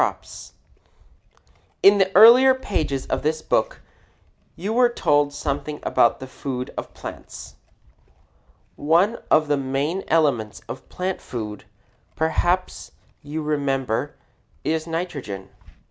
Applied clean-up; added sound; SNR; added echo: none; none; none; none.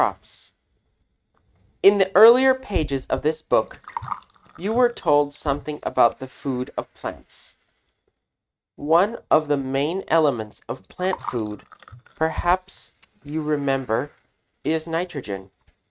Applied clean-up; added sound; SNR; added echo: neural mask model RNNoise.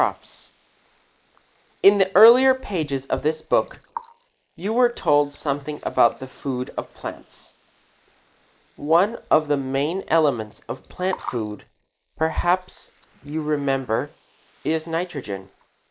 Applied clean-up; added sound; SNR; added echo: neural mask model Resemble Enhance denoiser.